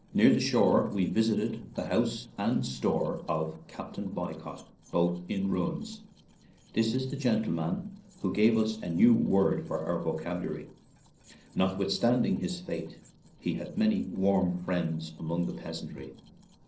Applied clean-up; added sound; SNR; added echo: neural separator model SepFormer DNS4.